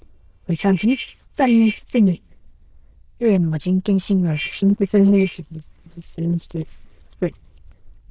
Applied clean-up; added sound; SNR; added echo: neural diffusion model UNIVERSE++.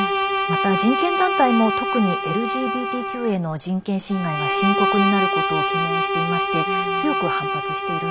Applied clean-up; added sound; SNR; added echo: none; Bowed string instrument; -1 dB; none.